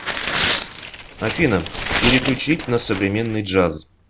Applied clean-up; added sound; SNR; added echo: none; Tearing; 3 dB; none.